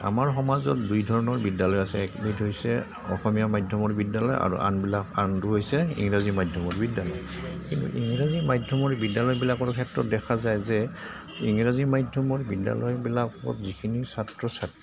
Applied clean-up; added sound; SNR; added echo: none; none; none; none.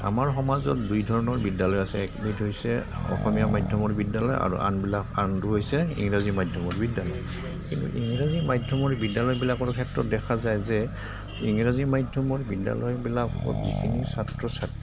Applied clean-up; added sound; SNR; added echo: none; Accelerating, revving, vroom; 8 dB; none.